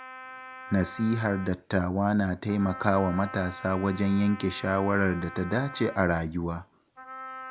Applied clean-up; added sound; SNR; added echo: none; Wind instrument, woodwind instrument; 15 dB; none.